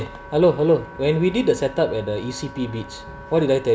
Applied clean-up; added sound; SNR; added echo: none; Wind instrument, woodwind instrument; 20 dB; none.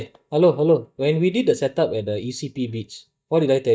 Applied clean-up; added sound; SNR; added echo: neural mask model DeepFilterNet 3.